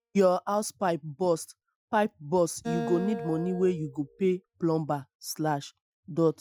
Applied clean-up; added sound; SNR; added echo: classical method Wiener filter.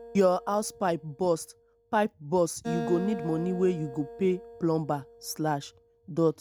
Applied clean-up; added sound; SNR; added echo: none; Acoustic guitar; 13 dB; none.